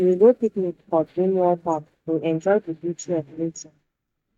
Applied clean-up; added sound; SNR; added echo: neural mask model DeepFilterNet 3.